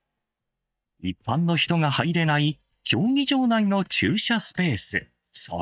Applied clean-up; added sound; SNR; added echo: neural mask model DeepFilterNet 3.